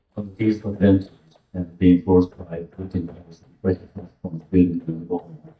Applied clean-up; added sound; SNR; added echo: neural mask model DeepFilterNet 3.